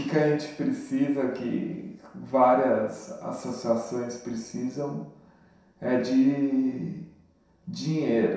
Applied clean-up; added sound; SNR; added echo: none; none; none; reverberation time 0.7 s.